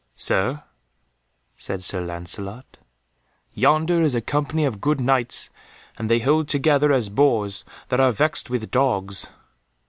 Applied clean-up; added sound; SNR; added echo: none; none; none; none.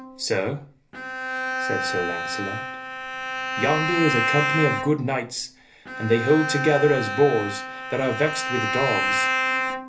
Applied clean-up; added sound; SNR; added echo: none; Bowed string instrument; 2 dB; reverberation time 0.3 s.